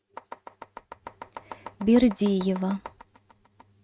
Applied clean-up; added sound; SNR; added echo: neural mask model RNNoise.